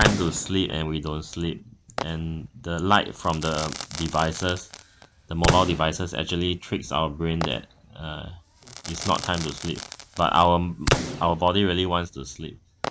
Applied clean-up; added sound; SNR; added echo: none; Crackle / Fireworks; 7 dB; none.